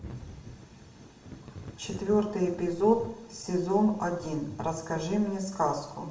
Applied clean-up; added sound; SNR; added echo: none; Thunder / Rain; 17 dB; reverberation time 0.6 s.